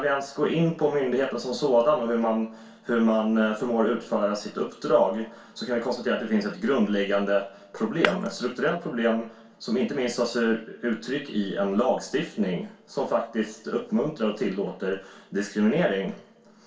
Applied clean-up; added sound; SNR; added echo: none; Shatter; 7 dB; reverberation time 0.2 s.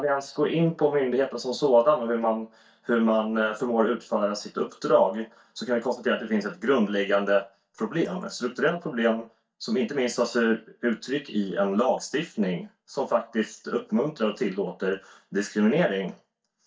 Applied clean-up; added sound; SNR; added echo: neural mask model DeepFilterNet 3.